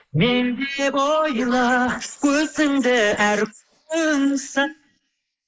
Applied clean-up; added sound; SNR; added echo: neural mask model Resemble Enhance denoiser.